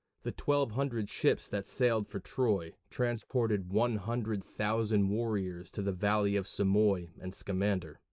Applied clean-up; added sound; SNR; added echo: neural mask model Resemble Enhance denoiser.